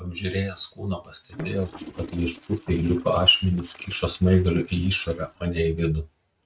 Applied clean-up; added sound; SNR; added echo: neural mask model RNNoise.